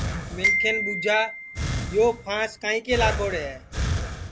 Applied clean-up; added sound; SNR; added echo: none; Breathing + Glockenspiel; 1 dB; none.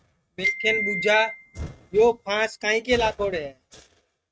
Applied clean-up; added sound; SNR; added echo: neural mask model RNNoise.